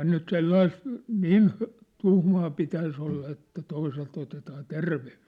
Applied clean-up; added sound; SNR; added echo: none; none; none; none.